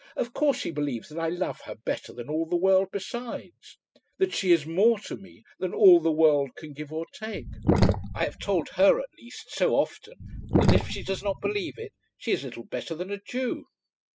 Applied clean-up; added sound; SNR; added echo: classical method spectral subtraction.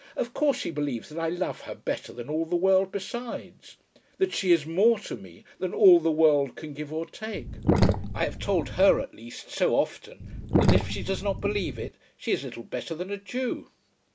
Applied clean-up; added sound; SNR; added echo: none; Sink (filling or washing); -1 dB; none.